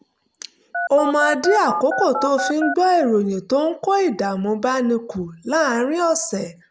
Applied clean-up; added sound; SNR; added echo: none; Telephone; 5 dB; none.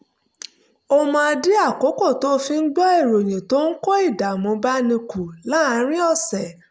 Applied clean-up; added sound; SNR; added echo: none; none; none; none.